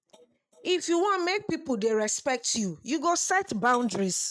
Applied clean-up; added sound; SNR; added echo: neural mask model RNNoise.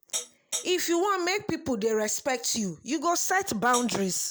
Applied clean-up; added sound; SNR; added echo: none; Hi-hat; 7 dB; none.